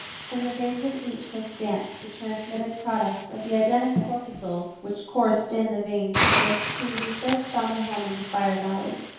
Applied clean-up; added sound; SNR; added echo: none; Hiss; 3 dB; reverberation time 0.8 s.